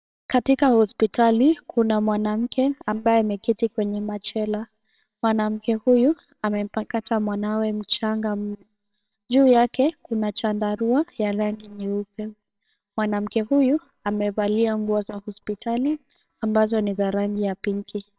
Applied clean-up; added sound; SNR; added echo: neural separator model SepFormer WHAMR!.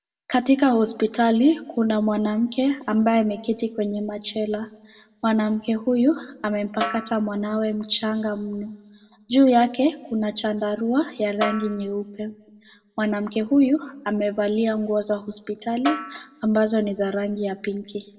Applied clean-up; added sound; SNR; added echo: none; Snare drum; 12 dB; reverberation time 0.9 s.